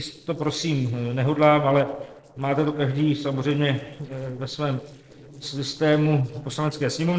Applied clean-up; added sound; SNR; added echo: neural separator model SepFormer DNS4.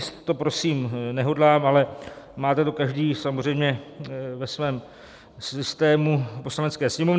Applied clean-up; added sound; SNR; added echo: none; none; none; none.